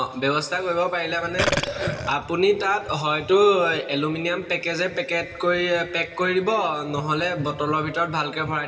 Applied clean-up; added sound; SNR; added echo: none; Burping, eructation; 3 dB; reverberation time 3.0 s.